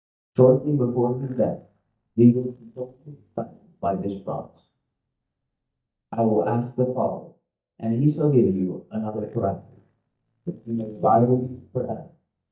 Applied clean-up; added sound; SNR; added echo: neural mask model DeepFilterNet 3.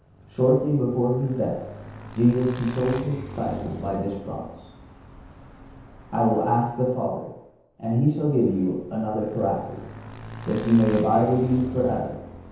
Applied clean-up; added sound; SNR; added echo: none; Motorcycle / Engine; 14 dB; reverberation time 0.9 s.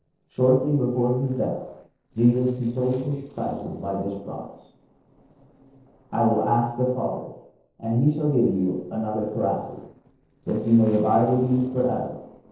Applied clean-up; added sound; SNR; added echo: neural separator model SepFormer DNS4.